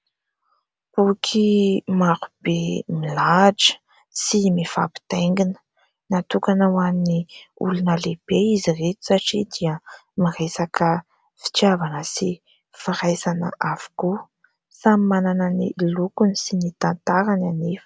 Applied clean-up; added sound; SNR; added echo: none; none; none; none.